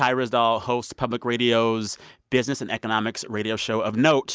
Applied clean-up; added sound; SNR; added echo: none; none; none; none.